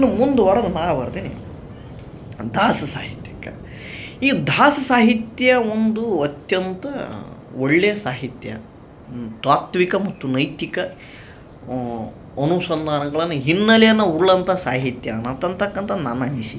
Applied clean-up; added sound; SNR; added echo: none; Waves, surf; 18 dB; none.